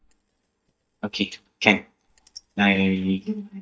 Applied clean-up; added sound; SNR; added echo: neural mask model DeepFilterNet 3.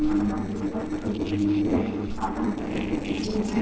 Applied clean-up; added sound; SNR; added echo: neural separator model SepFormer DNS4.